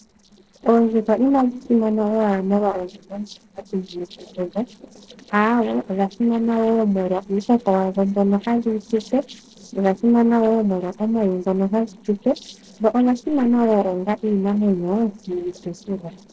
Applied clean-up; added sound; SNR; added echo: neural separator model SepFormer DNS4.